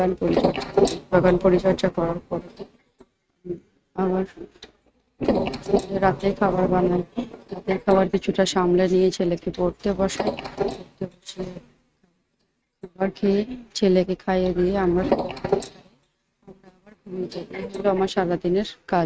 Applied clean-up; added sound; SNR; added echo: neural mask model RNNoise.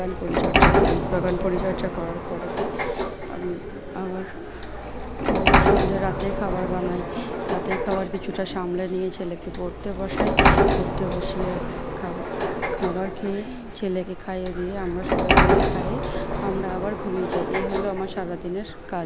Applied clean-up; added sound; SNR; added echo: none; Sliding door; -5 dB; none.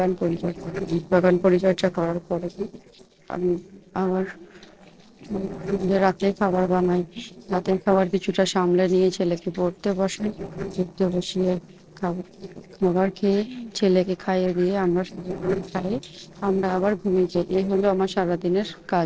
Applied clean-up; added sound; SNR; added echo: neural separator model SepFormer DNS4.